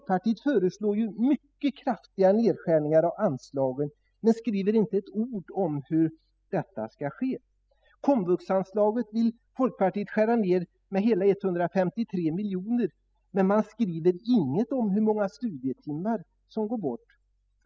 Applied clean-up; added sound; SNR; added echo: classical method spectral subtraction.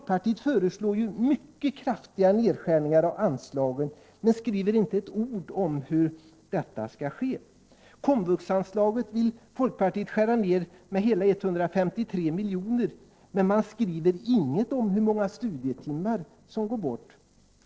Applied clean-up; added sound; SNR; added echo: neural separator model SepFormer DNS4.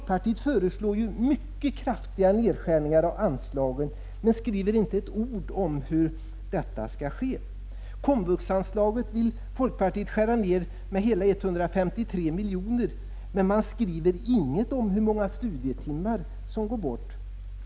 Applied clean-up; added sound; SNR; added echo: none; Mechanical fan; 10 dB; none.